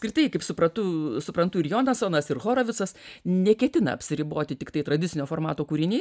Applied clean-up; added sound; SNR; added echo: none; none; none; none.